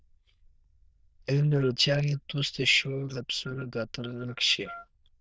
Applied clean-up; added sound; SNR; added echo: neural diffusion model UNIVERSE++.